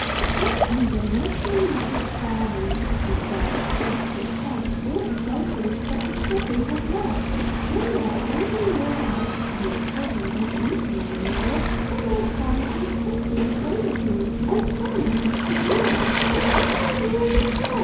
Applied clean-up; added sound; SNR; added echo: none; Waves, surf; -4 dB; reverberation time 2.4 s.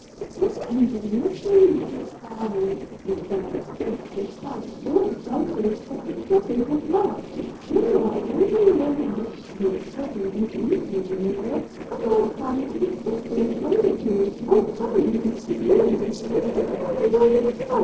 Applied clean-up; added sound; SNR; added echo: neural separator model SepFormer DNS4.